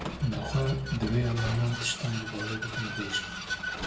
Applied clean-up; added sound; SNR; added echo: none; Vehicle; 5 dB; reverberation time 0.7 s.